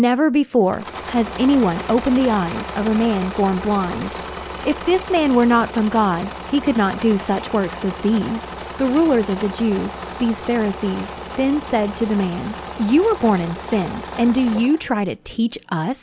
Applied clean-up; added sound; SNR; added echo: none; Engine / Mechanisms; 12 dB; none.